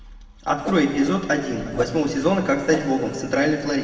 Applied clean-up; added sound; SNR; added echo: none; Whoosh, swoosh, swish; 13 dB; reverberation time 2.4 s.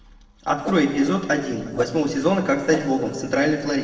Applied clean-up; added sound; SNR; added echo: neural separator model SepFormer DNS4.